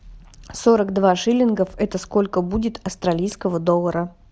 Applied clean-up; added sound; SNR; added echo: none; none; none; none.